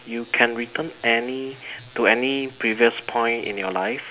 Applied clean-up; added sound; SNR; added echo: none; none; none; none.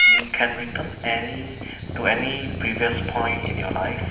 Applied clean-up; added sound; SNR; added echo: none; Meow / Purr; -1 dB; reverberation time 1.2 s.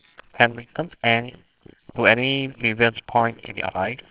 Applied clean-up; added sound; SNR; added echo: neural separator model SepFormer WHAMR!.